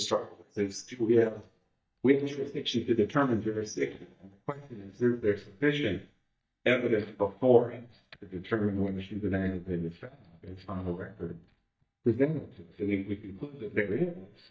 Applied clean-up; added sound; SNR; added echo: neural mask model DeepFilterNet 3.